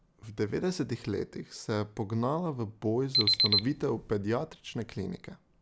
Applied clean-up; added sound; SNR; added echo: none; Alarm; -4 dB; none.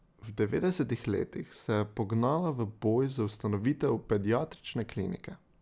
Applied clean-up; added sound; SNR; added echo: none; none; none; none.